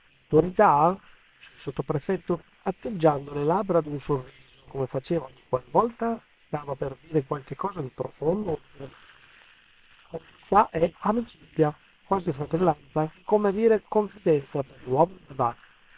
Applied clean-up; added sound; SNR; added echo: neural separator model SepFormer WHAM!.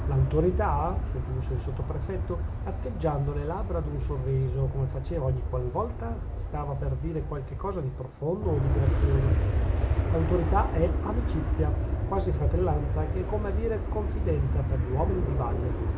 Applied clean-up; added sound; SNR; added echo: none; Aircraft; -2 dB; none.